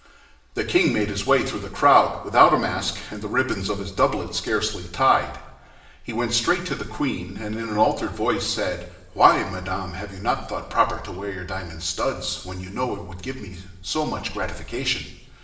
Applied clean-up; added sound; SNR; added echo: none; none; none; reverberation time 0.9 s.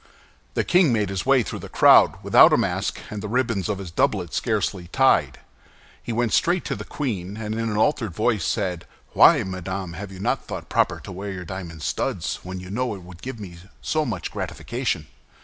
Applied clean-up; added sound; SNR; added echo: none; none; none; none.